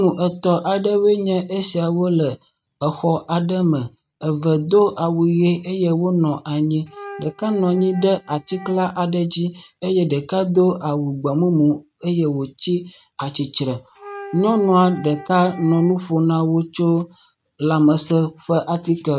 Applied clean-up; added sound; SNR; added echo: neural mask model RNNoise.